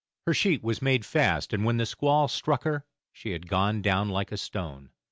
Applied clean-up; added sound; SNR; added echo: none; none; none; none.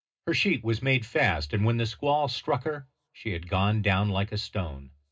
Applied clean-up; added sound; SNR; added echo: none; none; none; reverberation time 0.2 s.